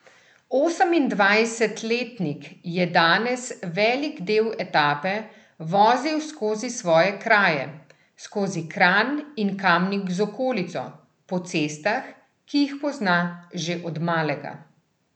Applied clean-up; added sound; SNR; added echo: none; none; none; none.